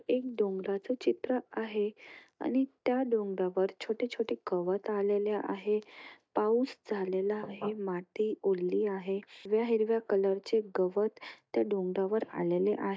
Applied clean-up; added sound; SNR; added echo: neural mask model DeepFilterNet 3.